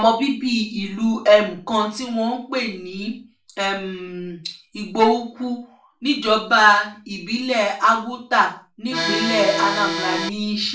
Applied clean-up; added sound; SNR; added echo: none; Accordion; 3 dB; reverberation time 0.3 s.